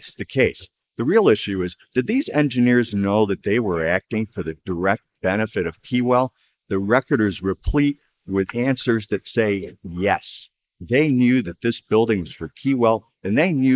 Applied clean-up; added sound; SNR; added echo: neural mask model Resemble Enhance denoiser.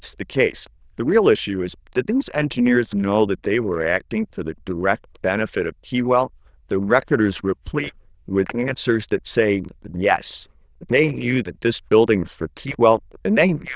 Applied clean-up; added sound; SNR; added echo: neural diffusion model UNIVERSE++.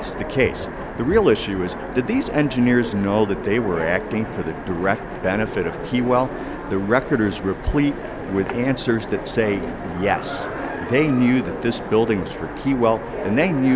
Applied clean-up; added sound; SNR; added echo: none; Train; 8 dB; none.